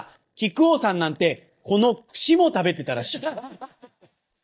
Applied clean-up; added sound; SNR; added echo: neural mask model DeepFilterNet 3.